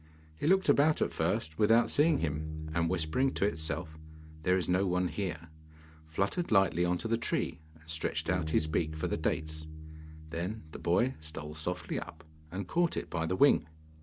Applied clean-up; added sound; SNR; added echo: none; Bass guitar; 11 dB; none.